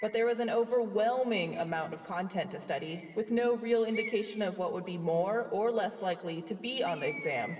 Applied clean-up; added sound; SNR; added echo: none; Bird; 18 dB; reverberation time 2.0 s.